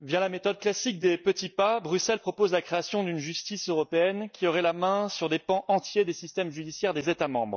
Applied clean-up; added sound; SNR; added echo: neural mask model DeepFilterNet 3.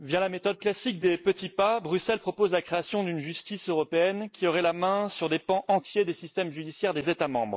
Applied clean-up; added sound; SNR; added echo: neural mask model Resemble Enhance denoiser.